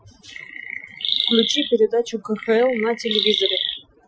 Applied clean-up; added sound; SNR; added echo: classical method Wiener filter.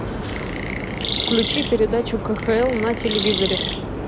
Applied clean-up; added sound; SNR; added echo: none; Chirp, tweet; 5 dB; none.